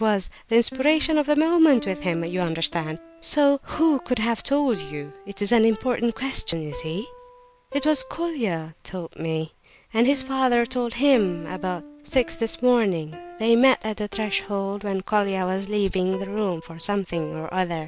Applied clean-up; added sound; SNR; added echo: none; Piano; 18 dB; none.